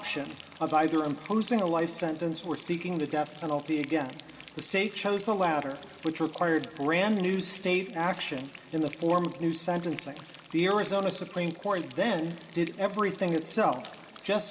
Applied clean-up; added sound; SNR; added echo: none; Rain; 16 dB; reverberation time 1.5 s.